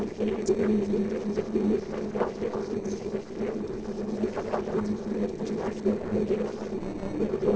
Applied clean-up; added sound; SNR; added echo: neural separator model SepFormer DNS4.